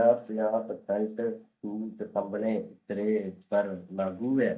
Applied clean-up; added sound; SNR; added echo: neural mask model DeepFilterNet 3.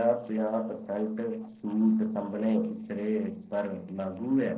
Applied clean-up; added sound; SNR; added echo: neural separator model SepFormer DNS4.